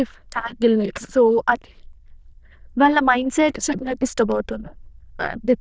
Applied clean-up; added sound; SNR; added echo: neural diffusion model UNIVERSE++.